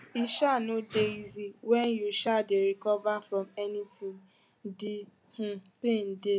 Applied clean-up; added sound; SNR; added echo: none; none; none; none.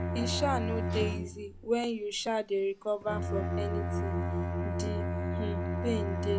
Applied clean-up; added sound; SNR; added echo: none; Bowed string instrument; -1 dB; none.